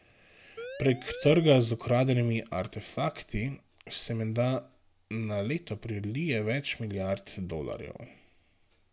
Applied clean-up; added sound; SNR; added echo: none; Siren; 12 dB; none.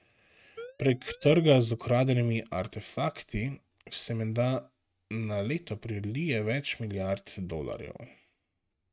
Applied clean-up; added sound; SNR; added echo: neural mask model RNNoise.